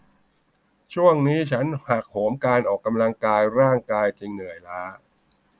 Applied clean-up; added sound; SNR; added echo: none; none; none; none.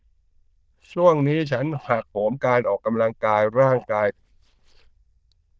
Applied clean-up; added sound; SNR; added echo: neural diffusion model UNIVERSE++.